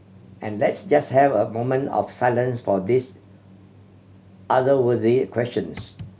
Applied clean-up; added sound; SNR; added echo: none; none; none; none.